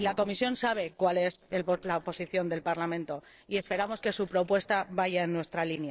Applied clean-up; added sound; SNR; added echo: neural separator model SepFormer DNS4.